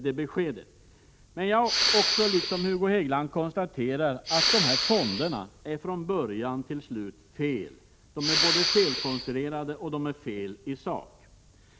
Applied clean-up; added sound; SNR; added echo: none; Respiratory sounds; -2 dB; none.